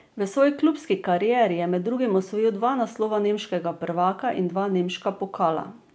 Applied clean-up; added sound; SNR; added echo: none; none; none; none.